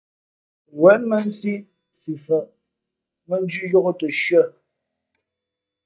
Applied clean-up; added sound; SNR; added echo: neural mask model DeepFilterNet 3.